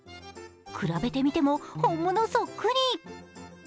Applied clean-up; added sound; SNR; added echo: none; Piano; 11 dB; none.